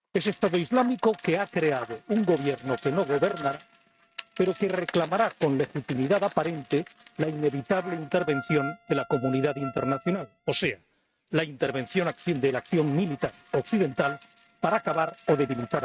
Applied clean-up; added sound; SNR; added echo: neural mask model RNNoise.